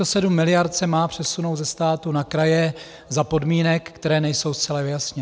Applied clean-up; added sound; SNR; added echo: none; none; none; none.